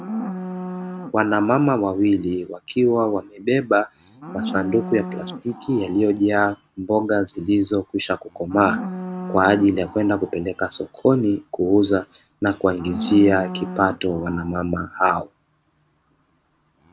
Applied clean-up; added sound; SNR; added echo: none; Livestock, farm animals, working animals; 13 dB; none.